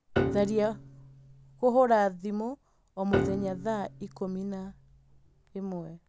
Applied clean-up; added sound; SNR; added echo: none; Piano; 6 dB; none.